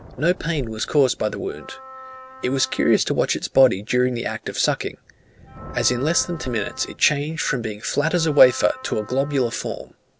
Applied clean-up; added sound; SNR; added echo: none; Thunder + Wind instrument, woodwind instrument; 20 dB; none.